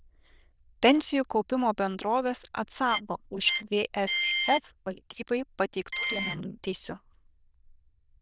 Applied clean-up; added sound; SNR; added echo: neural diffusion model UNIVERSE++.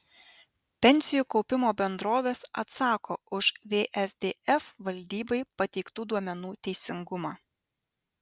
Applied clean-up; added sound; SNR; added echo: none; none; none; none.